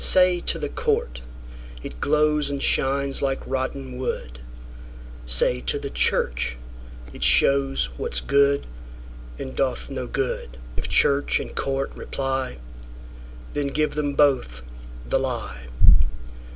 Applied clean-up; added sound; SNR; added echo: none; none; none; none.